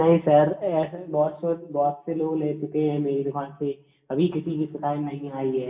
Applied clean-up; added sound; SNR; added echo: none; none; none; reverberation time 0.2 s.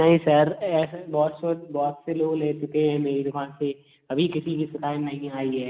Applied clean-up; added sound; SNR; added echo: none; none; none; none.